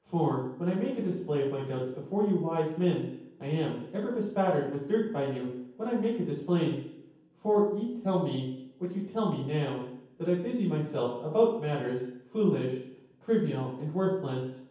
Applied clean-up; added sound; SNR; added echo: none; none; none; reverberation time 0.9 s.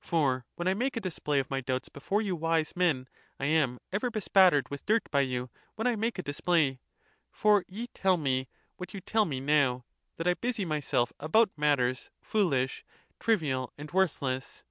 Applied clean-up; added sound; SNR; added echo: none; none; none; none.